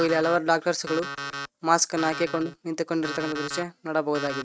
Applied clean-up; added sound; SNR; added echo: neural mask model RNNoise.